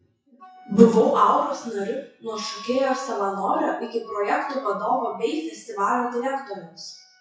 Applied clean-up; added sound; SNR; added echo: classical method WPE with log-MMSE.